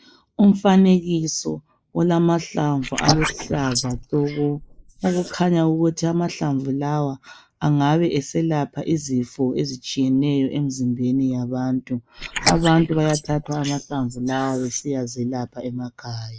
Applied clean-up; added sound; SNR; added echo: neural mask model Resemble Enhance denoiser.